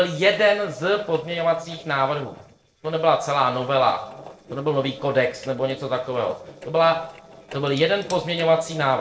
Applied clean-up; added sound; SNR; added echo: neural separator model SepFormer DNS4.